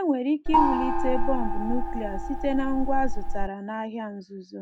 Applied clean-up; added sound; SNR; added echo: none; Gong; -5 dB; none.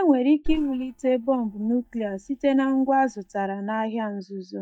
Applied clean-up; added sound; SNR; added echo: neural mask model DeepFilterNet 3.